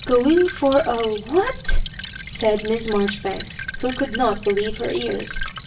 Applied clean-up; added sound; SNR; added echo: none; Stream / Trickle, dribble; 10 dB; reverberation time 0.3 s.